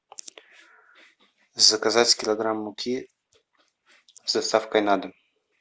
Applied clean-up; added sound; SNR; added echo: none; none; none; none.